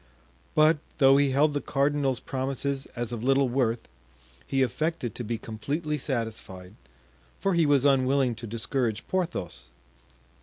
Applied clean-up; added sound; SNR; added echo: none; none; none; none.